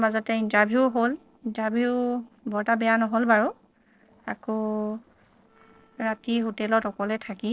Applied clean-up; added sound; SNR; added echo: neural separator model SepFormer DNS4.